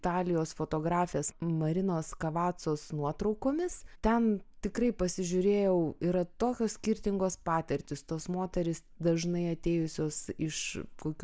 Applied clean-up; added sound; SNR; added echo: none; none; none; none.